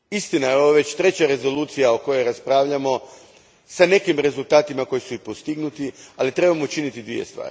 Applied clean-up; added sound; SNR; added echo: none; none; none; none.